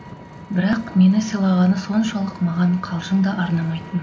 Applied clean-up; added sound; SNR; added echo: none; Vehicle; 18 dB; none.